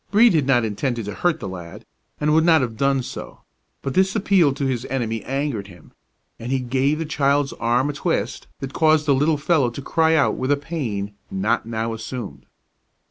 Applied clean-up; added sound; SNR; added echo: none; none; none; none.